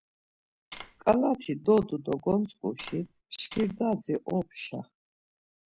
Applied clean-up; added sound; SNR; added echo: none; Tap; 13 dB; none.